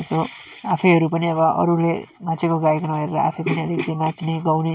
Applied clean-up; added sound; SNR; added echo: none; none; none; none.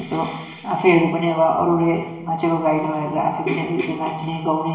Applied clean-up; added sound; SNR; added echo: none; none; none; reverberation time 0.9 s.